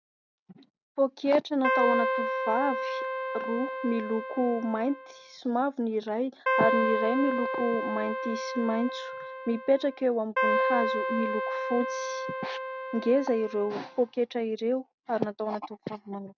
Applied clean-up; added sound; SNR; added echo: none; Keyboard (musical); 1 dB; none.